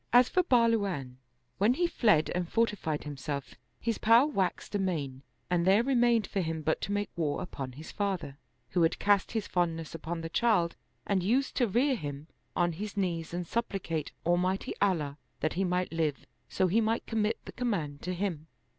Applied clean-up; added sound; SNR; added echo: none; none; none; none.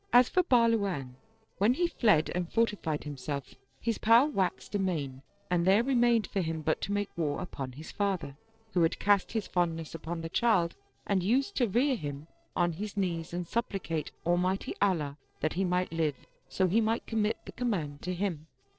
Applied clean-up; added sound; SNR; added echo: neural separator model SepFormer DNS4.